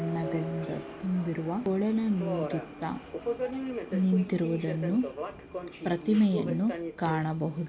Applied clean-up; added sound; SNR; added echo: none; Subway, metro, underground; 7 dB; none.